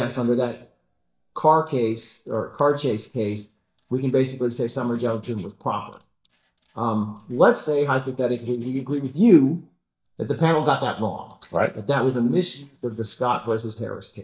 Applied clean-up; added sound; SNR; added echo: neural mask model DeepFilterNet 3.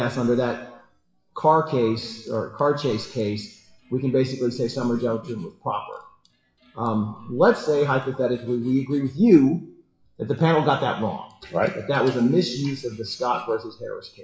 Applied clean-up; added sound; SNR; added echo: classical method WPE with log-MMSE.